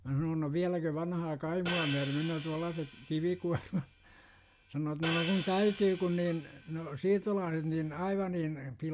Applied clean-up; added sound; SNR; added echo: none; Hi-hat; 1 dB; none.